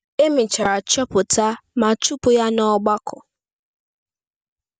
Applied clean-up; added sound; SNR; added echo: none; none; none; none.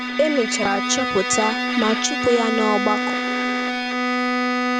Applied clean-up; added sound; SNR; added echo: none; Bowed string instrument; -1 dB; none.